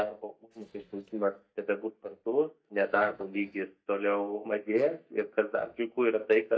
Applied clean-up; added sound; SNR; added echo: neural mask model DeepFilterNet 3.